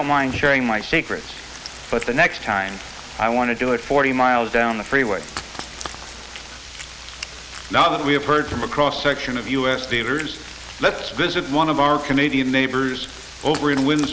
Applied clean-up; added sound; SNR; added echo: none; Cat; 18 dB; none.